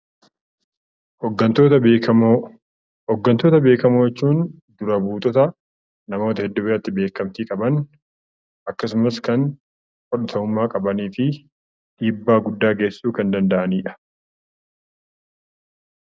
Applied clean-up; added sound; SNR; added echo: none; none; none; none.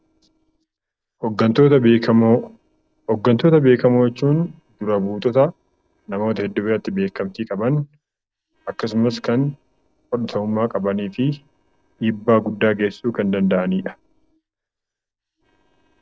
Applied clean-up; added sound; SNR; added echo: neural separator model SepFormer DNS4.